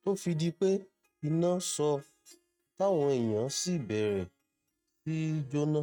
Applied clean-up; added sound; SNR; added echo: neural mask model RNNoise.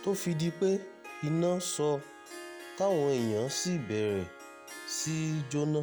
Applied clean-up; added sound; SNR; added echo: none; Harp; 15 dB; none.